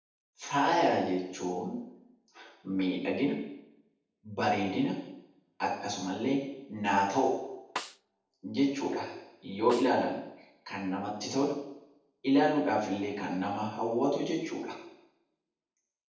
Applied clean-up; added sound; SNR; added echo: neural separator model SepFormer DNS4.